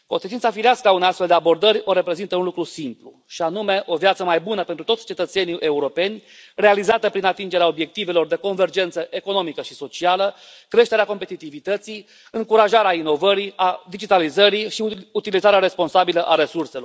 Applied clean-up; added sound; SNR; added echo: none; none; none; none.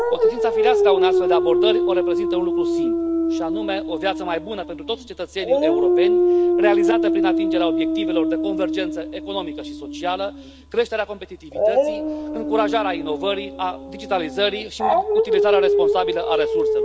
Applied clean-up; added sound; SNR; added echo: none; Dog; -5 dB; none.